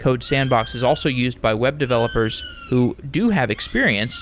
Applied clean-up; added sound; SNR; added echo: none; Bird; 17 dB; none.